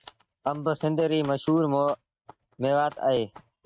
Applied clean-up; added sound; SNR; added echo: neural mask model RNNoise.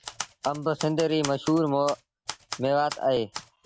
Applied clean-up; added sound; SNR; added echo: none; Typewriter; 13 dB; none.